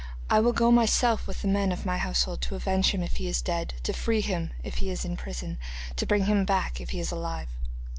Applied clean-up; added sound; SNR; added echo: none; none; none; none.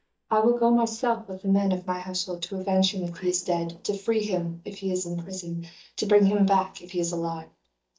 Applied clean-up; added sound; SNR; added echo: neural mask model DeepFilterNet 3.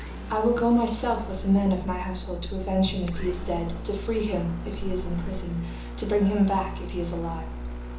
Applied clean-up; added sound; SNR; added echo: none; Engine; 15 dB; reverberation time 0.6 s.